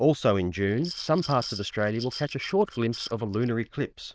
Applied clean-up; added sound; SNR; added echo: neural diffusion model UNIVERSE++.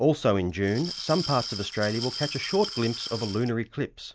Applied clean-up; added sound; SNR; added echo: none; Glass; 10 dB; none.